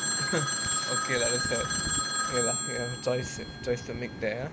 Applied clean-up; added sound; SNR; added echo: none; Telephone; -2 dB; none.